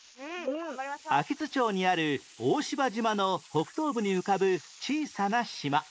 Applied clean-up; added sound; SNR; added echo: neural mask model Resemble Enhance denoiser.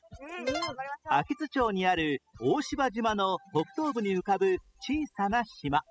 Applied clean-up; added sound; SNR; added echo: classical method spectral subtraction.